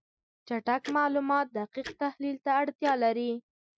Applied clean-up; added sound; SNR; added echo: classical method Wiener filter.